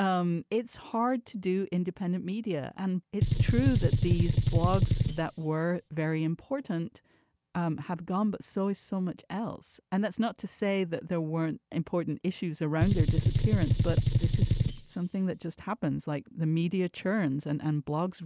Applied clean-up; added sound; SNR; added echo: none; Gunshot, gunfire; -4 dB; none.